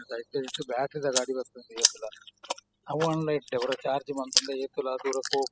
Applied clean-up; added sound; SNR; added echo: classical method spectral subtraction.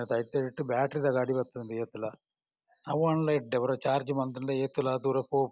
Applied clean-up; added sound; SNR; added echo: none; none; none; none.